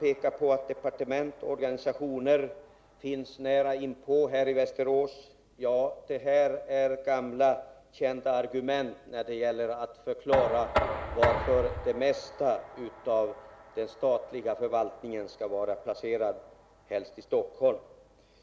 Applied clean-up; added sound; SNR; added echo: none; Knock; 11 dB; none.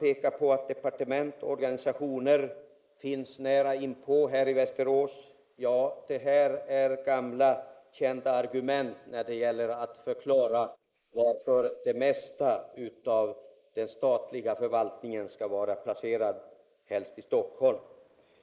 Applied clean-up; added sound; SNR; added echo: neural mask model Resemble Enhance denoiser.